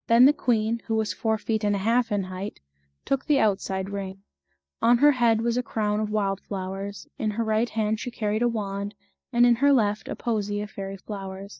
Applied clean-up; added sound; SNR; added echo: neural mask model DeepFilterNet 3.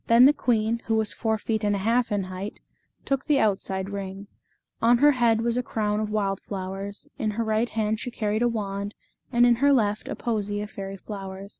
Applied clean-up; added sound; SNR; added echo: none; none; none; none.